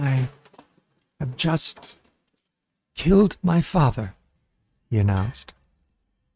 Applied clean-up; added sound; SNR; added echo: neural mask model RNNoise.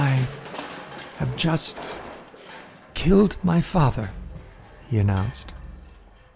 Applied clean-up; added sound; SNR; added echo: none; Crushing; 15 dB; none.